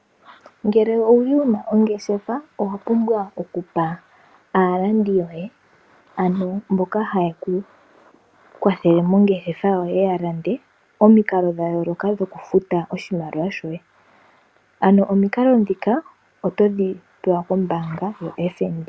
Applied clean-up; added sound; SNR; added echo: none; none; none; none.